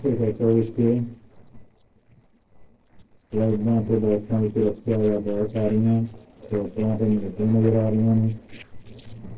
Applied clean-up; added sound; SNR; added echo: neural separator model SepFormer DNS4.